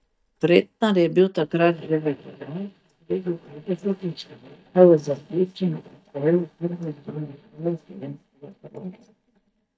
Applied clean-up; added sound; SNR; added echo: neural mask model DeepFilterNet 3.